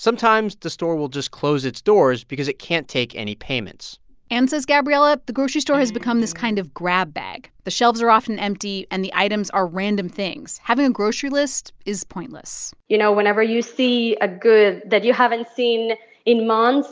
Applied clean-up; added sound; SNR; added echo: none; Electric guitar; 19 dB; none.